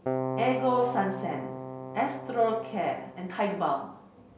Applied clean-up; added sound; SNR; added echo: none; Keyboard (musical); 6 dB; none.